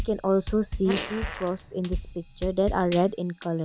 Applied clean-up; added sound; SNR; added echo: none; Drum kit + Fart; 8 dB; none.